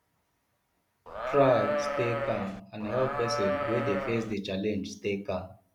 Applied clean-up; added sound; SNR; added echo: none; Livestock, farm animals, working animals; 1 dB; none.